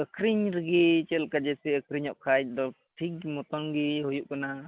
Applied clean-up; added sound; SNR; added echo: none; none; none; none.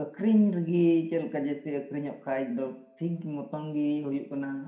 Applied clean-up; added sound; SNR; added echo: none; none; none; reverberation time 0.5 s.